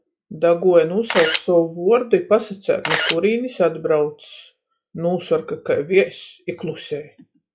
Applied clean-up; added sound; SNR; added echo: classical method log-MMSE.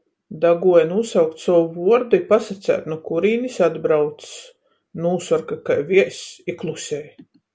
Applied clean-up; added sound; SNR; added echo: none; none; none; none.